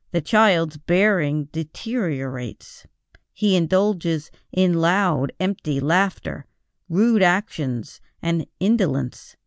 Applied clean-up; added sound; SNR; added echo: none; none; none; none.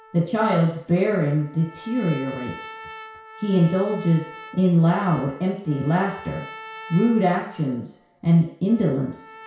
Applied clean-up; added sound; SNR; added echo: none; Trumpet; 19 dB; reverberation time 0.6 s.